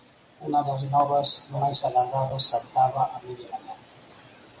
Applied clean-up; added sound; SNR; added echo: none; none; none; none.